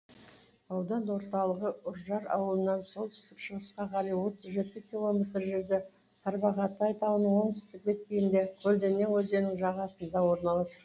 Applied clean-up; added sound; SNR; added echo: none; none; none; none.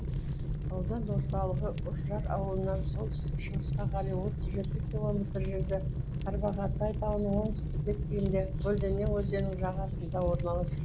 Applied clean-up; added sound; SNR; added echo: none; Fire; -2 dB; none.